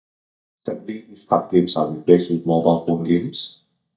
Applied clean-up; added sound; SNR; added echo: neural mask model DeepFilterNet 3.